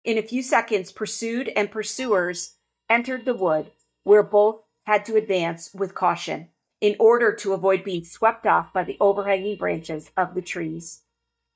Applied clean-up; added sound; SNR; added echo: neural mask model DeepFilterNet 3.